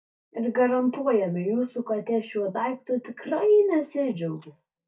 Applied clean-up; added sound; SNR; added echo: neural mask model DeepFilterNet 3.